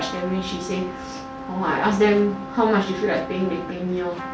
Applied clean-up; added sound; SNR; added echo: none; Trumpet; 12 dB; none.